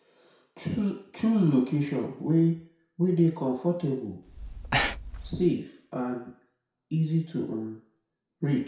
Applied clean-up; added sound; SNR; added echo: none; Breathing; 4 dB; reverberation time 0.6 s.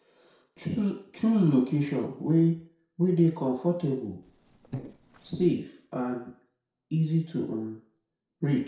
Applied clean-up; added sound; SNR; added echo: neural separator model SepFormer DNS4.